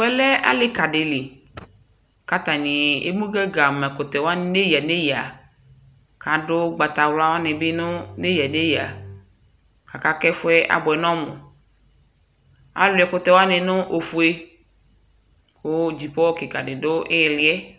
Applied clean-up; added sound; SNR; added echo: none; Bowed string instrument; 18 dB; none.